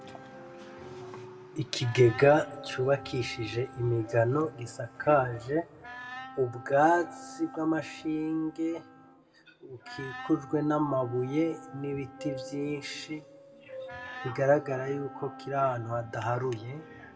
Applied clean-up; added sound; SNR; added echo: none; Wind instrument, woodwind instrument; 17 dB; reverberation time 0.7 s.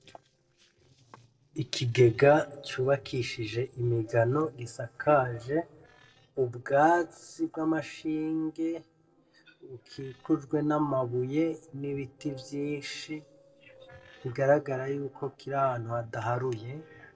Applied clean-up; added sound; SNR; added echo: neural separator model SepFormer DNS4.